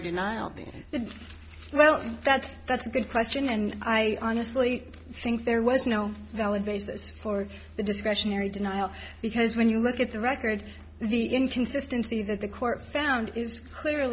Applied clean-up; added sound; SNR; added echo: none; none; none; none.